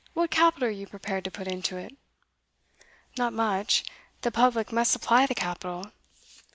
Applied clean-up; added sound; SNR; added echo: none; none; none; none.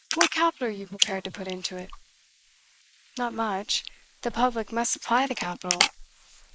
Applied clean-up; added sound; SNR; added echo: neural mask model Resemble Enhance denoiser.